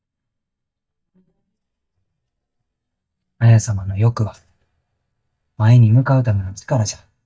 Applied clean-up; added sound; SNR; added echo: neural mask model DeepFilterNet 3.